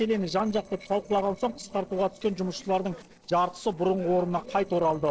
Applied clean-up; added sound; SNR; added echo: neural separator model SepFormer DNS4.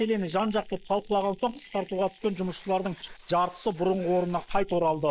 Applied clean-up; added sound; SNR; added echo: neural mask model Resemble Enhance denoiser.